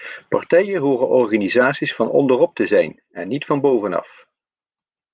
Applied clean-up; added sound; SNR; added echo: none; none; none; none.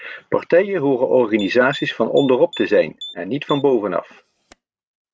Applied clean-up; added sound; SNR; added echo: neural mask model RNNoise.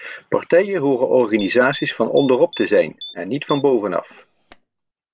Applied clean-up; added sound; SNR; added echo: none; Typing; 20 dB; none.